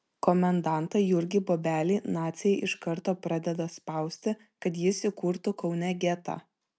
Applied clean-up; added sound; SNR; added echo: none; none; none; none.